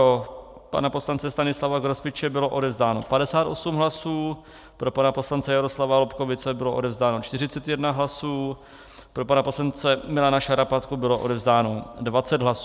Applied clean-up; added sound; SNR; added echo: none; none; none; none.